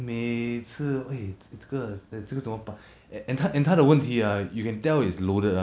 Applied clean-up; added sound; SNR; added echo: none; none; none; none.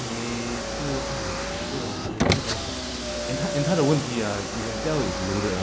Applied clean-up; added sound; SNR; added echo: none; Car; 0 dB; none.